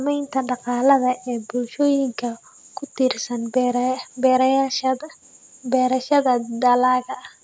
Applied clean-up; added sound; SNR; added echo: none; none; none; none.